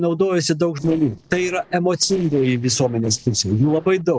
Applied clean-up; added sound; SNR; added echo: neural separator model SepFormer DNS4.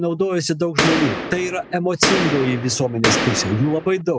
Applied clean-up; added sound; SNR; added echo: none; Boom; 2 dB; none.